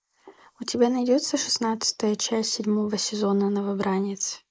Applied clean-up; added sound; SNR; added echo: neural mask model Resemble Enhance denoiser.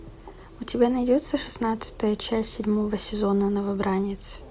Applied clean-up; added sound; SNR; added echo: none; none; none; none.